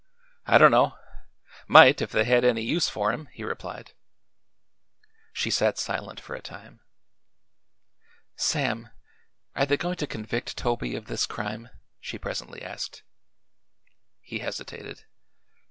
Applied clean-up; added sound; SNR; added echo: none; none; none; none.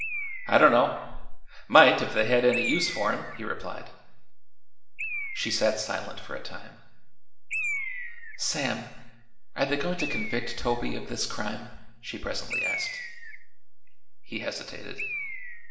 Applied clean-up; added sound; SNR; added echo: none; Bird; 10 dB; reverberation time 0.9 s.